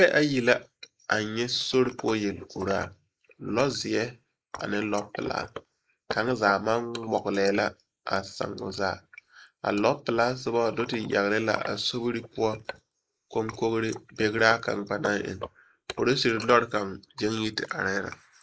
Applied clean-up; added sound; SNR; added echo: neural mask model Resemble Enhance denoiser.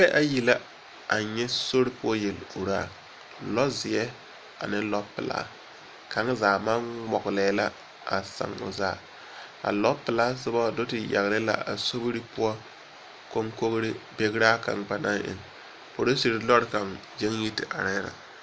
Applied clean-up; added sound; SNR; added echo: none; none; none; none.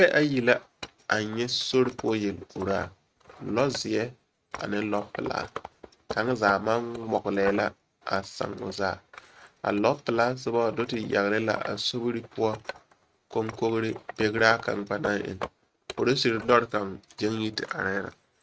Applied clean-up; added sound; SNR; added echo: neural mask model RNNoise.